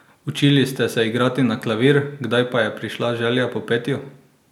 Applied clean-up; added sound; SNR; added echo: none; none; none; none.